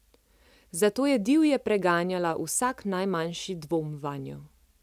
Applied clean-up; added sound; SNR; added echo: none; none; none; none.